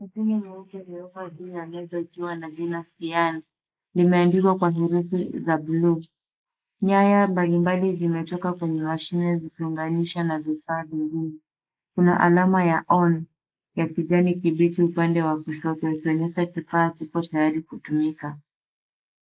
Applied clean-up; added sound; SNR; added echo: neural mask model Resemble Enhance denoiser.